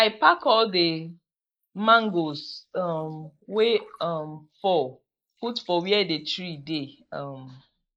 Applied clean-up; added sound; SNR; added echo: neural mask model Resemble Enhance denoiser.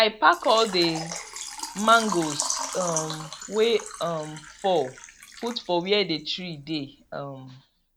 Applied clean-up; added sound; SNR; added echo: none; Water / Liquid; 11 dB; none.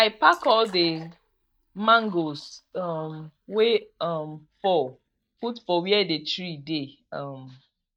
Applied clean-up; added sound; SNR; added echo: neural mask model DeepFilterNet 3.